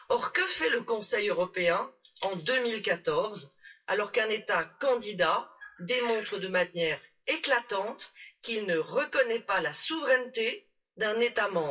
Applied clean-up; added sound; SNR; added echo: classical method WPE with log-MMSE.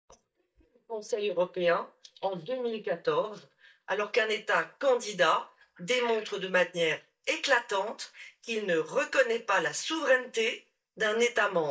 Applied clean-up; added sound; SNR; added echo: neural mask model DeepFilterNet 3.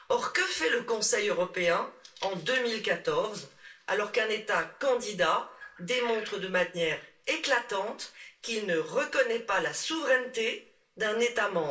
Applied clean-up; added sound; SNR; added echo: none; Bird; 14 dB; reverberation time 0.3 s.